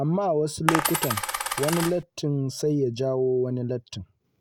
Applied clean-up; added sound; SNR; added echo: none; Coin (dropping); 2 dB; none.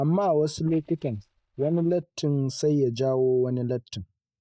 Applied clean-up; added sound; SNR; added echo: neural mask model DeepFilterNet 3.